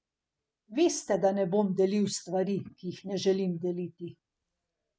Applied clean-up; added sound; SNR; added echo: none; none; none; none.